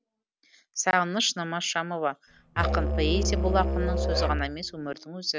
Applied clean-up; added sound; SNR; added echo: none; Musical instrument; -2 dB; none.